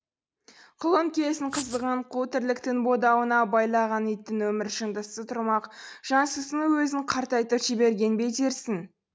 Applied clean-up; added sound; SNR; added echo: none; Writing; 13 dB; none.